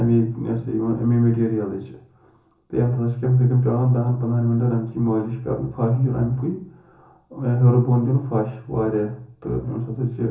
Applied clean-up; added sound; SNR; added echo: none; none; none; reverberation time 0.7 s.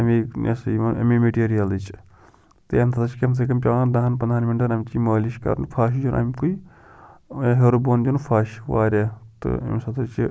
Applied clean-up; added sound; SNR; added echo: none; none; none; none.